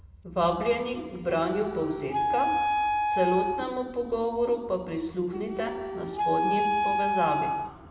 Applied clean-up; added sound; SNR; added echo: none; Wind instrument, woodwind instrument; 0 dB; reverberation time 1.6 s.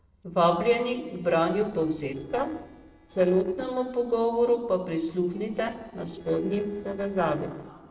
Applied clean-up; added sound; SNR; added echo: neural separator model SepFormer DNS4.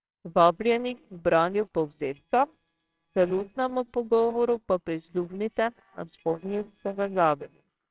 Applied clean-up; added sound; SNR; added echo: neural separator model SepFormer WHAMR!.